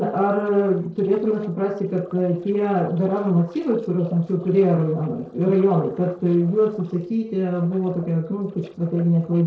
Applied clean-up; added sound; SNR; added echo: neural separator model SepFormer DNS4.